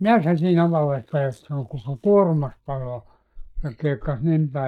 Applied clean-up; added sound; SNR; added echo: neural mask model DeepFilterNet 3.